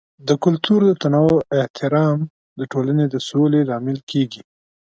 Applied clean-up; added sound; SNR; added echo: none; none; none; none.